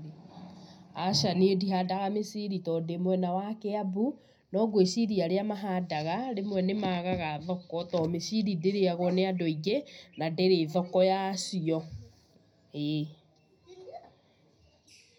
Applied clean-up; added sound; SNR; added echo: none; none; none; reverberation time 0.3 s.